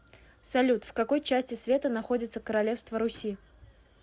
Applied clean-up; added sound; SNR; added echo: none; none; none; none.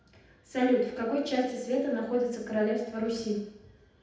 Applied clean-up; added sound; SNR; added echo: none; none; none; reverberation time 0.8 s.